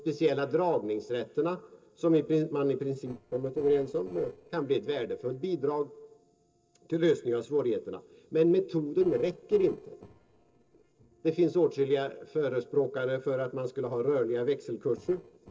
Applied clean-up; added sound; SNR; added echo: neural separator model SepFormer DNS4.